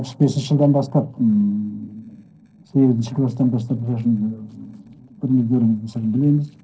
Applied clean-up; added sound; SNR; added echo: neural separator model SepFormer DNS4.